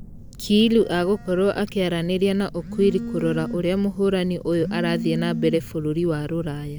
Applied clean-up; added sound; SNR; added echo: none; Telephone; 11 dB; none.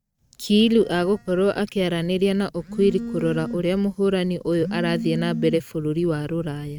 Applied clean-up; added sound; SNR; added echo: neural mask model RNNoise.